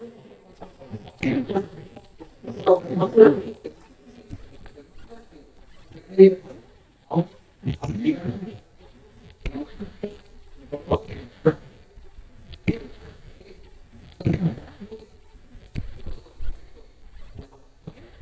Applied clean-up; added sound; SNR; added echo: neural mask model DeepFilterNet 3.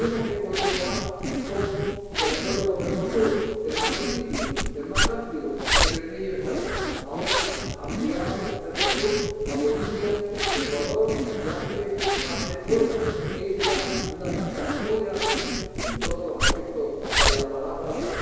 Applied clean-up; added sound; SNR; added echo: none; Zipper (clothing); -1 dB; reverberation time 2.2 s.